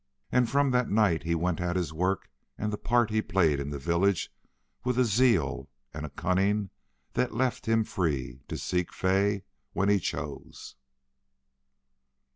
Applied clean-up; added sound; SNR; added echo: none; none; none; none.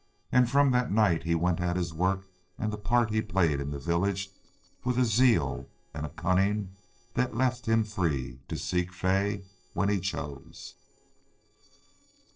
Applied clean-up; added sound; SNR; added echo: neural separator model SepFormer DNS4.